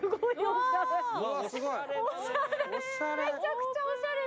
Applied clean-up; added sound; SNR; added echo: none; none; none; none.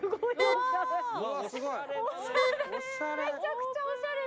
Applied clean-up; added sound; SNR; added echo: none; Wind instrument, woodwind instrument; 1 dB; none.